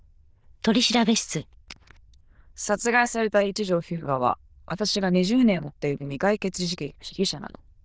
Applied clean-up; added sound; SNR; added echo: neural diffusion model UNIVERSE++.